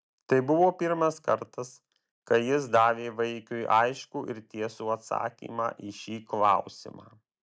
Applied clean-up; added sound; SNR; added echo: none; none; none; none.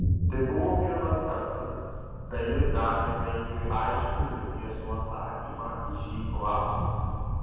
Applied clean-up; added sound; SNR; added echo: none; Thunder; -1 dB; reverberation time 2.1 s.